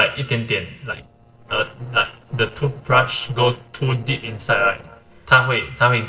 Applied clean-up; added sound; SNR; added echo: neural separator model SepFormer DNS4.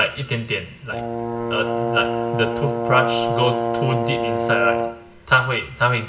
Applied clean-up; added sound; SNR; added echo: none; Brass instrument; 1 dB; reverberation time 0.9 s.